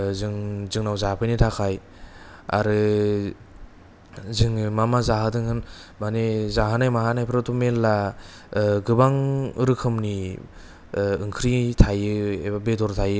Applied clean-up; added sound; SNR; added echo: none; none; none; none.